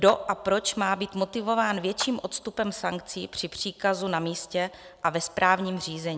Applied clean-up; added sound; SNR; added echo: none; Clapping; 17 dB; none.